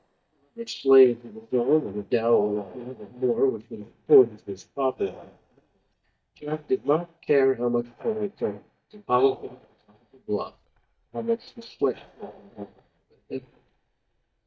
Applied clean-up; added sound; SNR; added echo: neural mask model DeepFilterNet 3.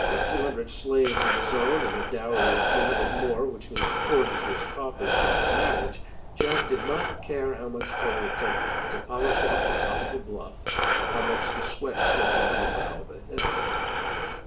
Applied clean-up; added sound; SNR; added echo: none; Breathing; -4 dB; reverberation time 0.8 s.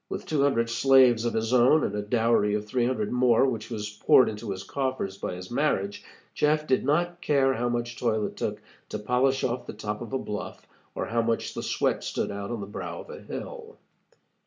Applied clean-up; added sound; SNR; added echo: none; none; none; none.